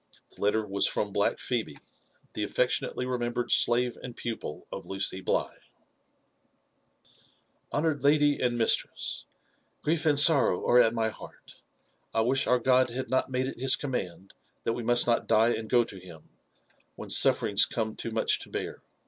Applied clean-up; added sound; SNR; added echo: none; none; none; none.